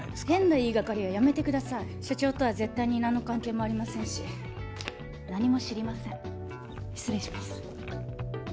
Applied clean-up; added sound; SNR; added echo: none; none; none; none.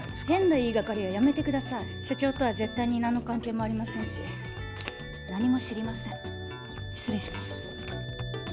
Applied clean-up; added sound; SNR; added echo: none; Wind instrument, woodwind instrument; 17 dB; none.